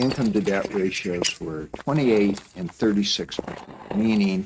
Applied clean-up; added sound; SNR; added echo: neural mask model RNNoise.